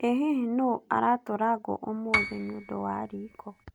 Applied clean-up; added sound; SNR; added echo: none; Piano; 5 dB; none.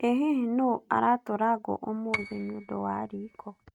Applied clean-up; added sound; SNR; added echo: neural mask model RNNoise.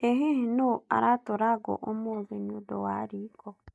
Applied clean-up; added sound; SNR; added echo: neural mask model DeepFilterNet 3.